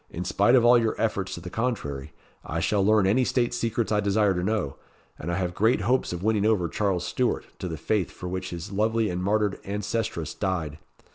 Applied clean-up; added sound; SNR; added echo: none; none; none; none.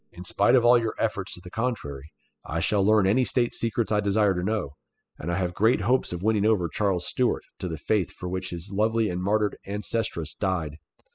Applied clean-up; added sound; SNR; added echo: classical method spectral subtraction.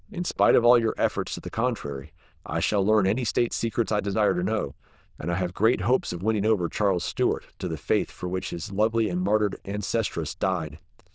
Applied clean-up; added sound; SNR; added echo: neural diffusion model UNIVERSE++.